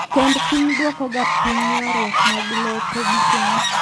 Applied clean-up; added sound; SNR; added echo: none; Fowl; -3 dB; none.